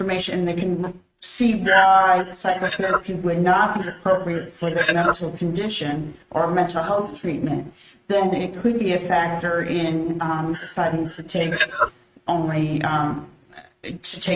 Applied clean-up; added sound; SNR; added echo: neural mask model RNNoise.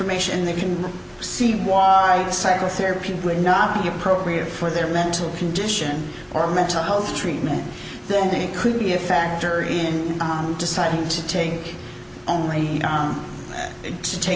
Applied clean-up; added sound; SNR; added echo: none; none; none; none.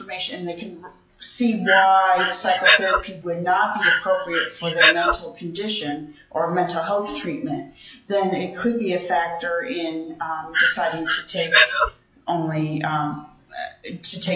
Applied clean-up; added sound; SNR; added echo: classical method log-MMSE.